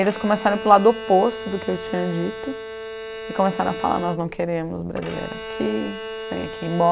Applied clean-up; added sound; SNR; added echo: none; Bowed string instrument; 11 dB; none.